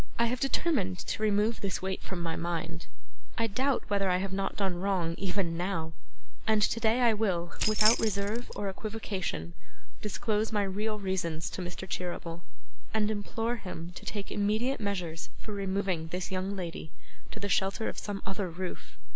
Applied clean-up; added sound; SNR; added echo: none; Keys jangling; 13 dB; none.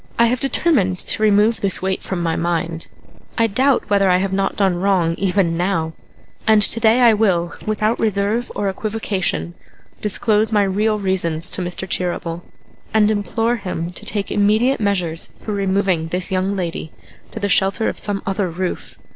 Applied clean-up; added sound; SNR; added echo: neural separator model SepFormer DNS4.